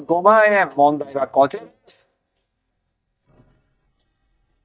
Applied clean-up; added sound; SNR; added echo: neural mask model DeepFilterNet 3.